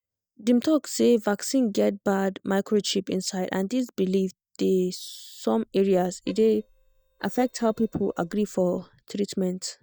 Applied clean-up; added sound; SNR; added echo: neural mask model DeepFilterNet 3.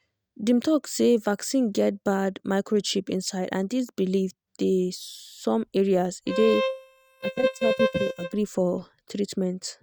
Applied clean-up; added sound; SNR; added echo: neural mask model RNNoise.